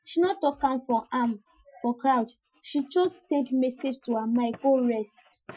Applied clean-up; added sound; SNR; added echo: classical method Wiener filter.